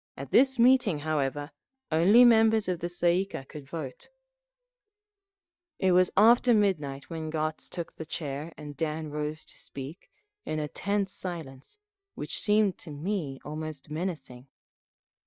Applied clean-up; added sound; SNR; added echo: neural mask model DeepFilterNet 3.